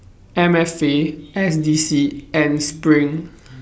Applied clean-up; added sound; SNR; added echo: none; none; none; none.